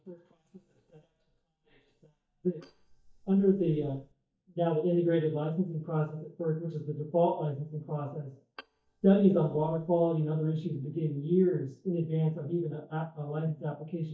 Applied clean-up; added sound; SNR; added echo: neural mask model DeepFilterNet 3.